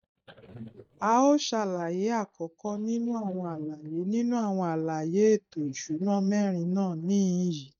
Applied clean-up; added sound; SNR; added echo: neural mask model DeepFilterNet 3.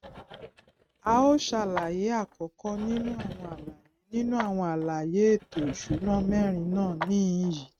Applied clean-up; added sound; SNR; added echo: neural mask model RNNoise.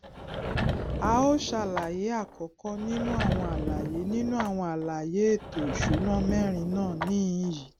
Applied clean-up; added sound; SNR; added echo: none; Sliding door / Wood; 4 dB; none.